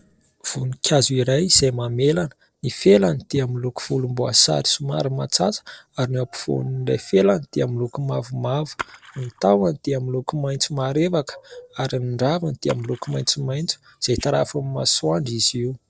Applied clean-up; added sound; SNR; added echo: neural separator model SepFormer DNS4.